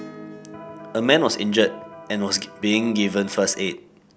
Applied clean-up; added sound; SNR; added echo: none; Acoustic guitar / Strum + Electric guitar; 18 dB; none.